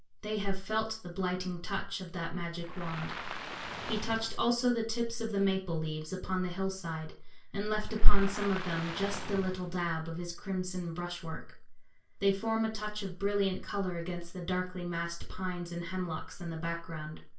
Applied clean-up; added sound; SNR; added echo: none; Waves, surf; 15 dB; reverberation time 0.3 s.